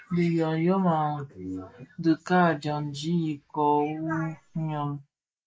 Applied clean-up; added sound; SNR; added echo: neural mask model Resemble Enhance denoiser.